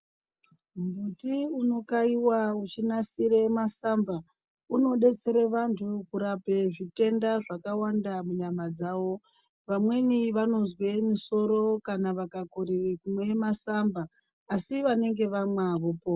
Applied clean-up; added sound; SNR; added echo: none; none; none; none.